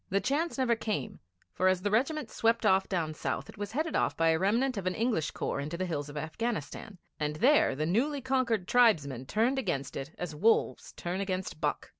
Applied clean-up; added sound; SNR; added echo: none; none; none; none.